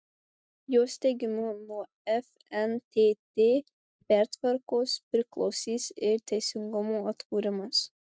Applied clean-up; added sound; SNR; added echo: neural mask model DeepFilterNet 3.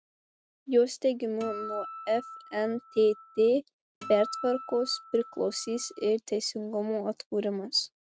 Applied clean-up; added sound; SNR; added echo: none; Acoustic guitar; 13 dB; none.